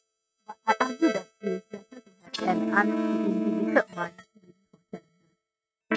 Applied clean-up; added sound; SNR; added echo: neural mask model RNNoise.